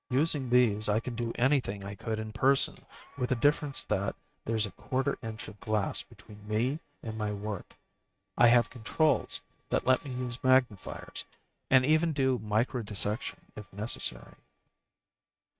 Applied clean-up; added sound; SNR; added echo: neural mask model RNNoise.